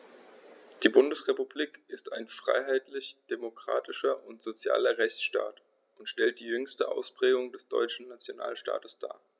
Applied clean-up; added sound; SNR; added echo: none; none; none; none.